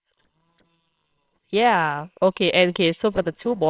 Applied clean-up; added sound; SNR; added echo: neural separator model SepFormer WHAMR!.